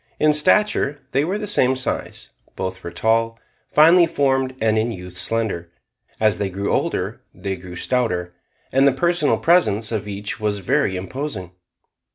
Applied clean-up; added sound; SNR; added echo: none; none; none; none.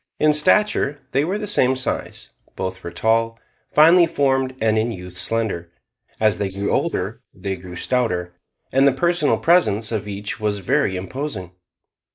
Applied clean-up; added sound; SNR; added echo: neural mask model Resemble Enhance denoiser.